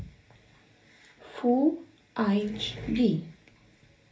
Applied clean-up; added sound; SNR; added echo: none; none; none; reverberation time 0.3 s.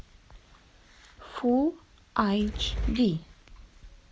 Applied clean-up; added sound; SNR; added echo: none; none; none; none.